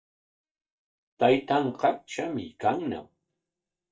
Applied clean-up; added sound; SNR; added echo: neural mask model DeepFilterNet 3.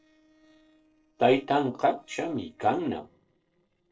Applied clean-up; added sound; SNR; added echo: neural separator model SepFormer DNS4.